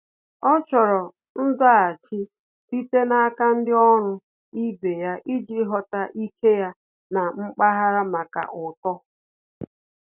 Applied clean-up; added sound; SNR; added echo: none; none; none; none.